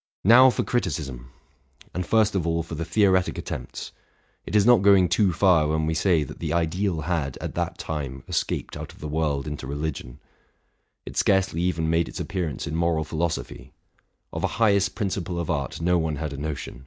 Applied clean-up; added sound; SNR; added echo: none; none; none; none.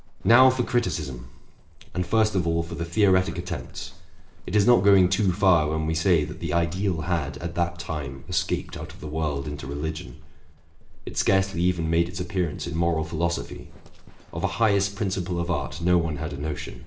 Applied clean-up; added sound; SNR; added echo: none; Livestock, farm animals, working animals; 13 dB; reverberation time 0.6 s.